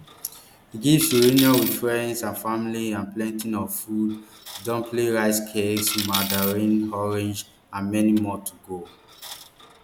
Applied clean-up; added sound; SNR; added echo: none; Coin (dropping); 11 dB; none.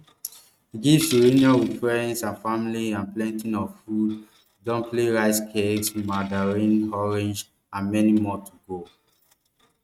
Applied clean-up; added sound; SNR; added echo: neural mask model RNNoise.